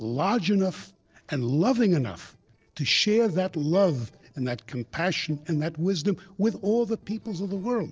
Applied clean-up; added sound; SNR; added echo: neural separator model SepFormer DNS4.